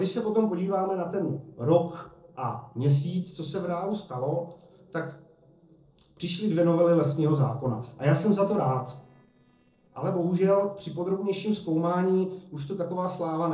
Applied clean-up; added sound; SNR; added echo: neural separator model SepFormer DNS4.